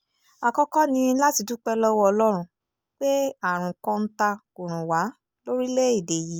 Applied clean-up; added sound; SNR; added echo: none; none; none; none.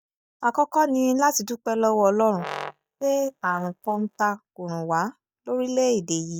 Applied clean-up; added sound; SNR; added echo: neural mask model DeepFilterNet 3.